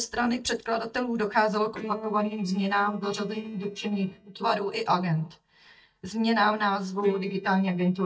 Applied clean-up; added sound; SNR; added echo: neural mask model DeepFilterNet 3.